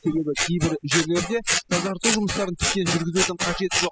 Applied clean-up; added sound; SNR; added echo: classical method spectral subtraction.